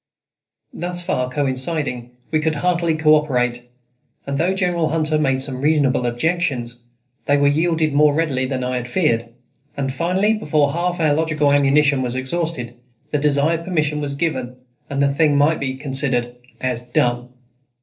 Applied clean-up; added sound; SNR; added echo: neural separator model SepFormer DNS4.